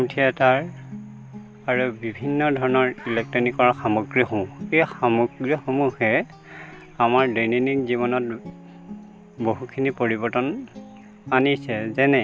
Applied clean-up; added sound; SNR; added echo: none; Guitar; 17 dB; none.